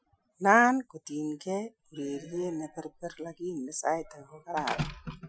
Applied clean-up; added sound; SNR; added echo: classical method Wiener filter.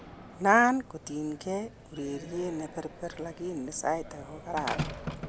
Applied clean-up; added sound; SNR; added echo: none; Slam; 11 dB; none.